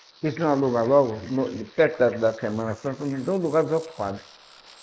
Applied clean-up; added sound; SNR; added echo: neural mask model Resemble Enhance denoiser.